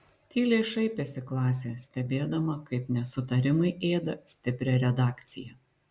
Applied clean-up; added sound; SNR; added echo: none; none; none; none.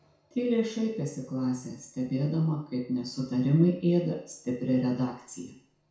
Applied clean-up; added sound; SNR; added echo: none; none; none; reverberation time 0.6 s.